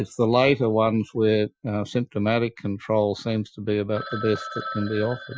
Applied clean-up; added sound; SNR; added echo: classical method Wiener filter.